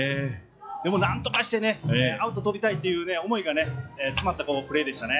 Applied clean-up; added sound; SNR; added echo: classical method log-MMSE.